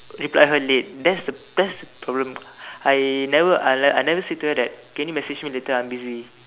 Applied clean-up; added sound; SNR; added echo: none; none; none; none.